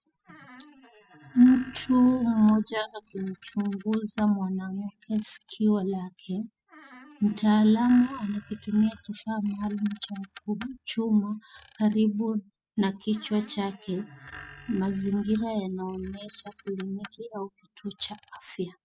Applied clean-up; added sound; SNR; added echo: classical method spectral subtraction.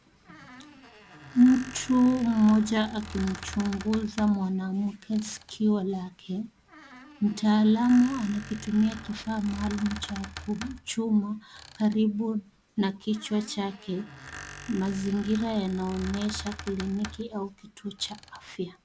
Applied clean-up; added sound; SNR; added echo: none; Squeak; 16 dB; none.